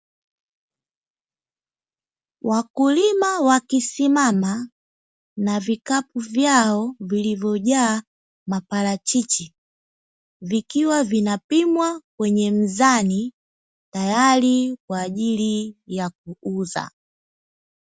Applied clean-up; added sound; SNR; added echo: none; none; none; none.